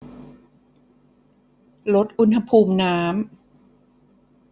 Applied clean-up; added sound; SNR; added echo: none; none; none; none.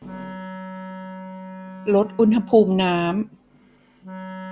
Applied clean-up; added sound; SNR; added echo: none; Wind instrument, woodwind instrument; 14 dB; none.